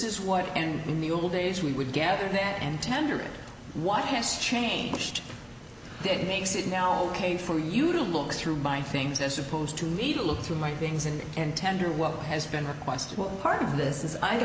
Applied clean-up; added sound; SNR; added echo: none; none; none; none.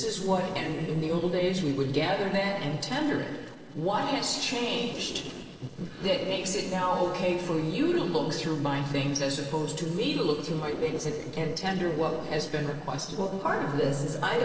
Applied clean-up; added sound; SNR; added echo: neural separator model SepFormer DNS4.